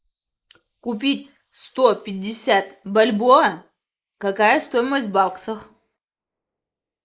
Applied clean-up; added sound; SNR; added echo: neural mask model Resemble Enhance denoiser.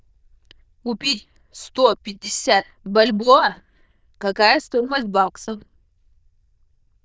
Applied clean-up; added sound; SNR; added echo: neural diffusion model UNIVERSE++.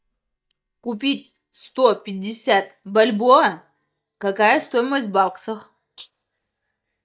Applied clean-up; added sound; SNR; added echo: neural mask model DeepFilterNet 3.